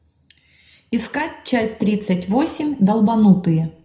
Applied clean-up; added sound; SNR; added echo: none; none; none; reverberation time 0.4 s.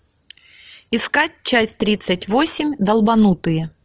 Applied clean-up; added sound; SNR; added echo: none; none; none; none.